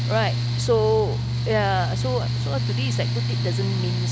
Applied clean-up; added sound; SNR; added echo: none; Mechanical fan; -2 dB; none.